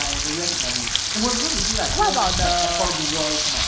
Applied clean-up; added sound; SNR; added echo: none; Frying (food); -1 dB; none.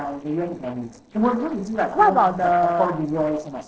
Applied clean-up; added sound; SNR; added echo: neural separator model SepFormer DNS4.